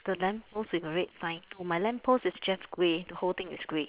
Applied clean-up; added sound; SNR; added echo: neural separator model SepFormer WHAM!.